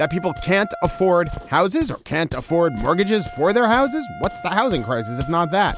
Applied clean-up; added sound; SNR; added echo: none; Walk, footsteps + Wind instrument, woodwind instrument; 13 dB; none.